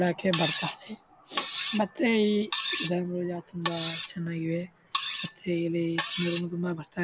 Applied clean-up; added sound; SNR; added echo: none; Cutlery, silverware; -1 dB; none.